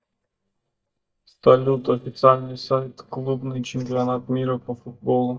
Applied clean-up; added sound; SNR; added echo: neural mask model DeepFilterNet 3.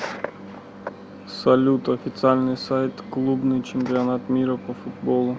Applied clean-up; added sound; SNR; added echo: none; none; none; none.